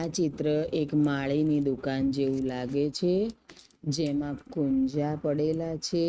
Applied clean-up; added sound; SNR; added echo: neural mask model RNNoise.